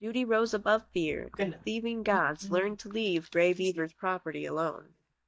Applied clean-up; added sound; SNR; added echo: neural mask model DeepFilterNet 3.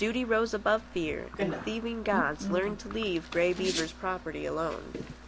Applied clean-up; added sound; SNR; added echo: none; Bicycle; 9 dB; none.